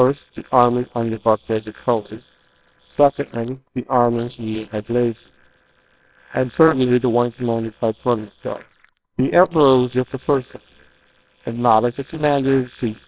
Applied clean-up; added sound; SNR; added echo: neural separator model SepFormer WHAMR!.